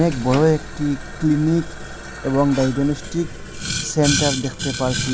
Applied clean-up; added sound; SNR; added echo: none; Boiling; 7 dB; none.